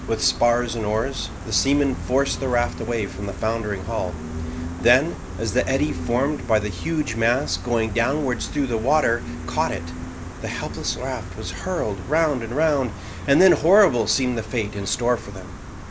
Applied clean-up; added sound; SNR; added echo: none; Gull, seagull; 9 dB; none.